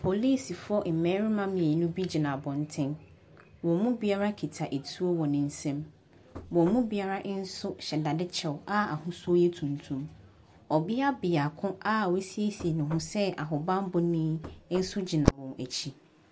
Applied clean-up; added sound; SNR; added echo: none; Knock; 17 dB; none.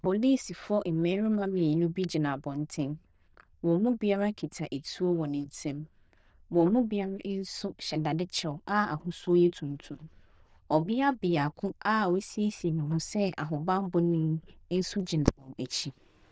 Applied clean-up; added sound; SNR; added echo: neural diffusion model UNIVERSE++.